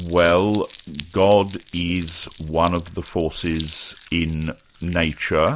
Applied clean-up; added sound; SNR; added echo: none; Crumpling, crinkling; 17 dB; none.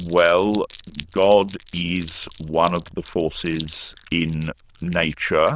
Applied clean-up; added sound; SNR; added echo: neural diffusion model UNIVERSE++.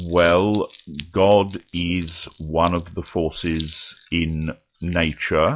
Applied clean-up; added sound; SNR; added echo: classical method log-MMSE.